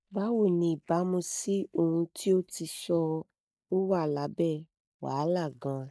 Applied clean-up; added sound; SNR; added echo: neural mask model DeepFilterNet 3.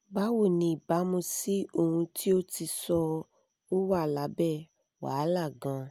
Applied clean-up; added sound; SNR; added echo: none; none; none; none.